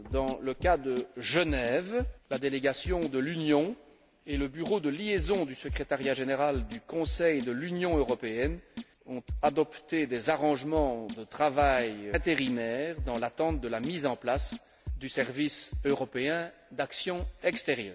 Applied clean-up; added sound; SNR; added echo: none; Drum kit; 10 dB; none.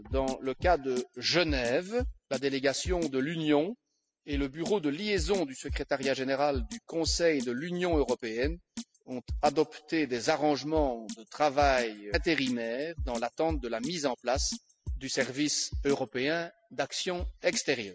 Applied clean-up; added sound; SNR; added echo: classical method spectral subtraction.